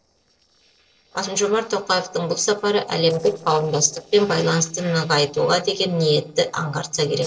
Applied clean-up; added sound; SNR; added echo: neural separator model SepFormer DNS4.